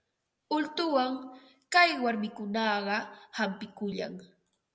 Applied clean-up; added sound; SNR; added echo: none; none; none; none.